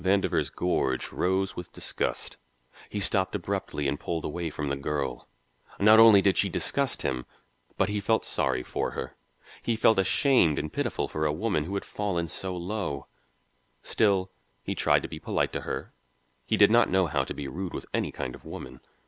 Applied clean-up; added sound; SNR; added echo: none; none; none; none.